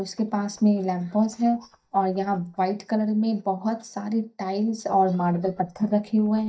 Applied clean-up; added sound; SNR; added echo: neural mask model DeepFilterNet 3.